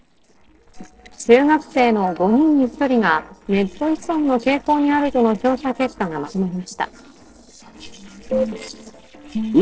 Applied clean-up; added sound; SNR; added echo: neural separator model SepFormer DNS4.